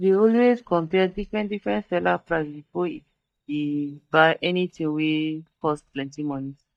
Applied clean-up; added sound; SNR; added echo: neural mask model DeepFilterNet 3.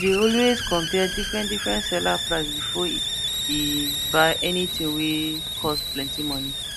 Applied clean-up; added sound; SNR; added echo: none; Hiss; 2 dB; none.